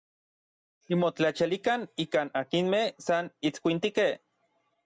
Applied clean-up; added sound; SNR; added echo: none; none; none; none.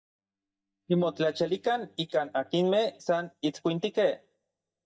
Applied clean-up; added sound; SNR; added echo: neural mask model DeepFilterNet 3.